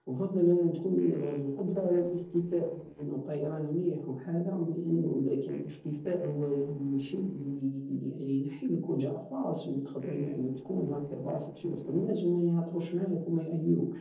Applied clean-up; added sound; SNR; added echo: neural separator model SepFormer DNS4.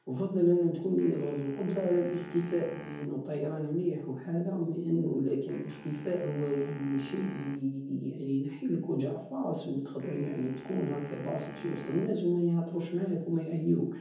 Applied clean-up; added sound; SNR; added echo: none; Wind instrument, woodwind instrument; 18 dB; reverberation time 0.7 s.